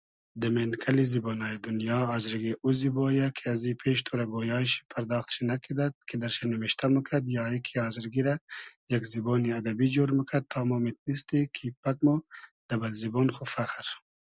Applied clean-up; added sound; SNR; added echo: none; none; none; none.